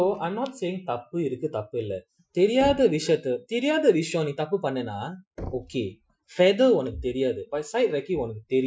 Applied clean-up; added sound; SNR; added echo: classical method Wiener filter.